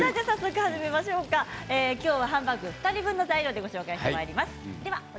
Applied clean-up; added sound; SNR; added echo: none; Chicken, rooster + Toilet flush; 19 dB; none.